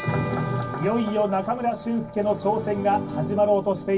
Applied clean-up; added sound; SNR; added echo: none; Bell; 15 dB; reverberation time 0.4 s.